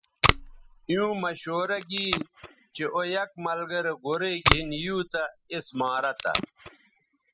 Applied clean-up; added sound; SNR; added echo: classical method spectral subtraction.